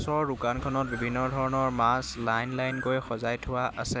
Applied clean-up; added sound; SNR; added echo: none; none; none; none.